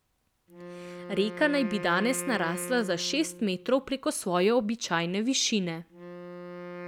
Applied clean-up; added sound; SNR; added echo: none; Wind instrument, woodwind instrument; 13 dB; none.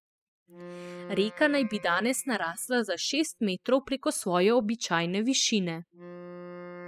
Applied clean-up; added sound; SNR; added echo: classical method spectral subtraction.